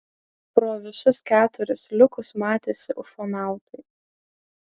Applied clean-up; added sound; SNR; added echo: none; none; none; none.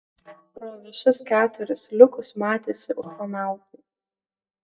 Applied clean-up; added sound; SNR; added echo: neural mask model DeepFilterNet 3.